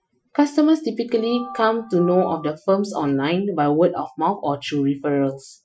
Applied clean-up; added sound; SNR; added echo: classical method Wiener filter.